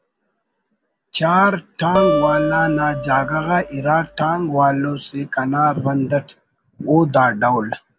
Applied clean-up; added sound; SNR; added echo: none; Acoustic guitar; 5 dB; none.